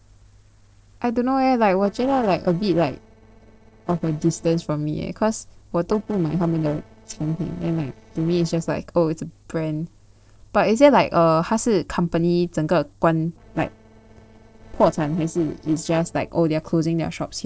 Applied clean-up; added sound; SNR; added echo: neural separator model SepFormer DNS4.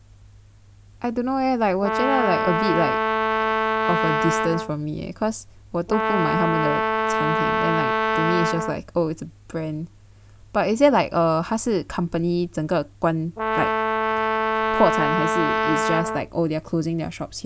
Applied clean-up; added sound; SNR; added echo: none; Brass instrument; -2 dB; none.